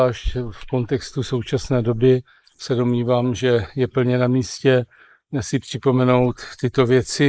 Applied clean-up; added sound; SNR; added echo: neural mask model Resemble Enhance denoiser.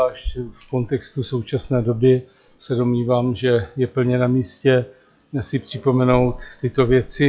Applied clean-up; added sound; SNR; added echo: classical method log-MMSE.